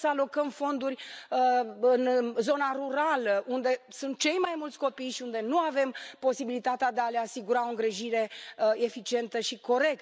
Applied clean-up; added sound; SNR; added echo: none; none; none; none.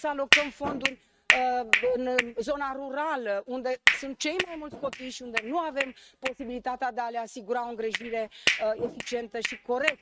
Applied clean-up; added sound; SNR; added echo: neural mask model RNNoise.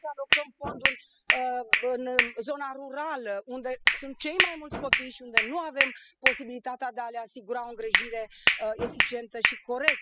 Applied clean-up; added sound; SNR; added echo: classical method spectral subtraction.